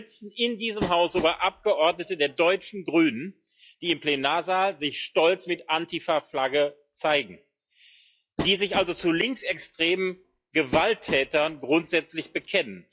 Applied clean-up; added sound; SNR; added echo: classical method log-MMSE.